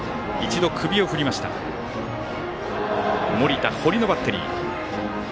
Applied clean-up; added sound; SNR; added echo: none; none; none; none.